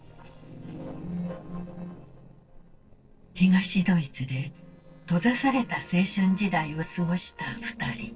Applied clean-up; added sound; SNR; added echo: neural separator model SepFormer DNS4.